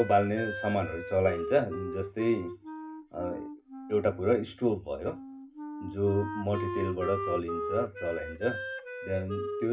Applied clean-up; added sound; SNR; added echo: none; Wind instrument, woodwind instrument; 7 dB; reverberation time 0.4 s.